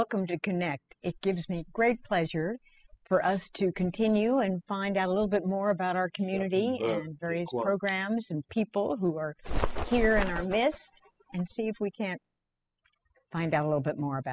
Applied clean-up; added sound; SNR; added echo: classical method spectral subtraction.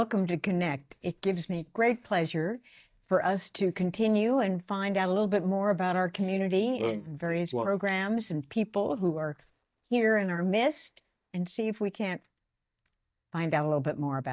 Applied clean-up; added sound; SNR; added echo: neural mask model DeepFilterNet 3.